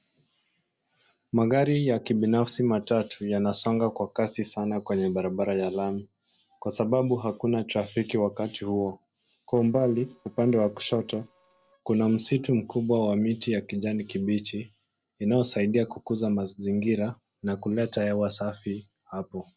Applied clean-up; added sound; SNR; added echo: neural separator model SepFormer DNS4.